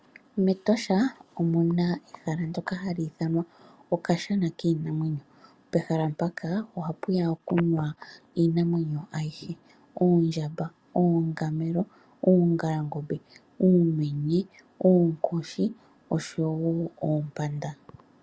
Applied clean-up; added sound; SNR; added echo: none; none; none; none.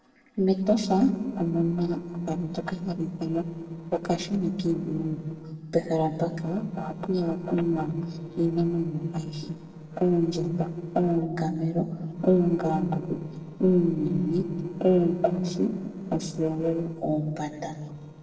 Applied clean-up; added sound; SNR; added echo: neural separator model SepFormer DNS4.